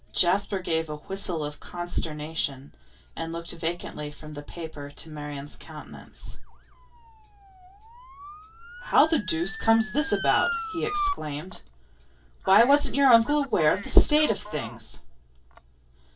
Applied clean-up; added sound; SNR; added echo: none; Motor vehicle (road) / Siren; 13 dB; reverberation time 0.1 s.